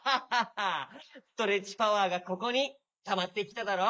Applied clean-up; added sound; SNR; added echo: neural mask model Resemble Enhance denoiser.